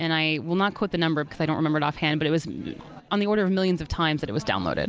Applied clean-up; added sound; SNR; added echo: none; none; none; none.